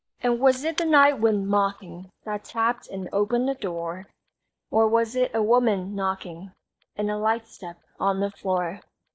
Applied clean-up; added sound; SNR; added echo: neural mask model DeepFilterNet 3.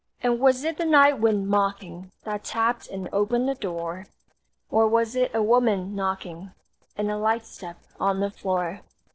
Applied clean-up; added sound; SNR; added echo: neural separator model SepFormer DNS4.